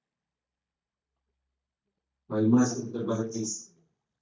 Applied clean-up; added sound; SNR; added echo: neural mask model DeepFilterNet 3.